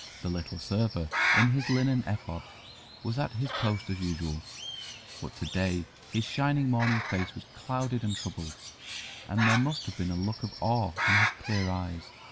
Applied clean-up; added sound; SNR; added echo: none; Bird; 5 dB; none.